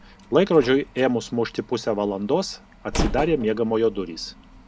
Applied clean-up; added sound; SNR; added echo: none; Slam; 11 dB; none.